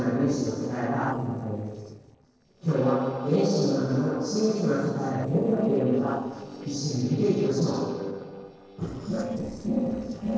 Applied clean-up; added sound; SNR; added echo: neural separator model SepFormer DNS4.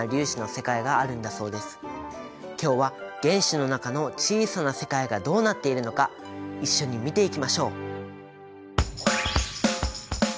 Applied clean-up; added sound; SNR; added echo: none; none; none; none.